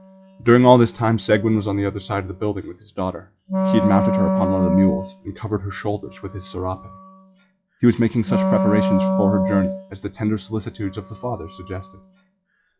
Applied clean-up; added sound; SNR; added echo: classical method log-MMSE.